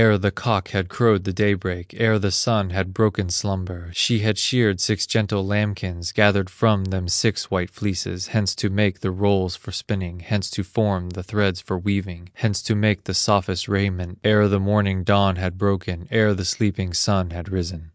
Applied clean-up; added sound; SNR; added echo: none; none; none; none.